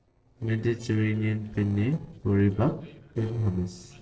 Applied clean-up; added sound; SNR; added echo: neural separator model SepFormer DNS4.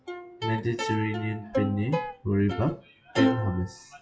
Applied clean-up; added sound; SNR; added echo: classical method WPE with log-MMSE.